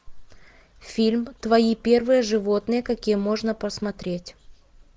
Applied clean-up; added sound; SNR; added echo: none; none; none; none.